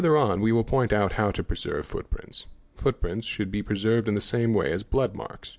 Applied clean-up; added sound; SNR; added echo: none; none; none; none.